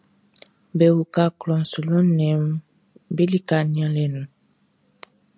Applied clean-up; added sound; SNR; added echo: none; none; none; none.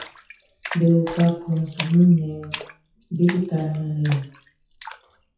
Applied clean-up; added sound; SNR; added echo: classical method WPE with log-MMSE.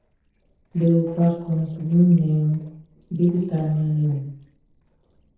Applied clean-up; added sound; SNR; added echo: neural separator model SepFormer DNS4.